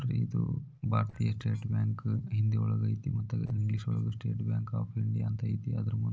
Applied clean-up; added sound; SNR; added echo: neural separator model SepFormer DNS4.